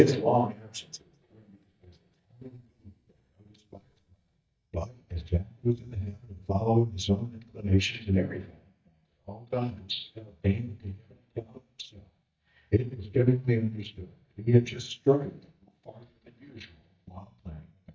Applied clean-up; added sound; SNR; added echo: neural mask model DeepFilterNet 3.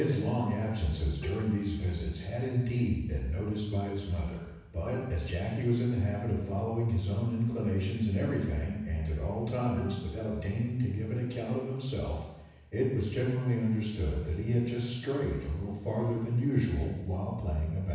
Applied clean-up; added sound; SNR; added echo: none; Bowed string instrument; 20 dB; reverberation time 1.1 s.